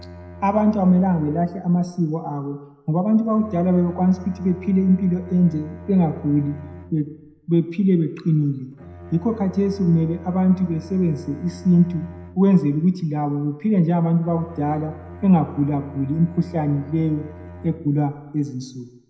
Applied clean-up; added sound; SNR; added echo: none; Bowed string instrument; 19 dB; reverberation time 0.7 s.